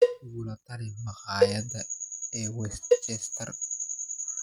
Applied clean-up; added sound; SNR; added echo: neural mask model RNNoise.